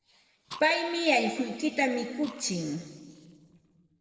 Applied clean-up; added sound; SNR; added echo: neural separator model SepFormer DNS4.